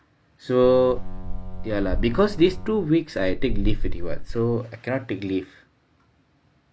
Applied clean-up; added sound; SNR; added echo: none; Boat, Water vehicle; 1 dB; none.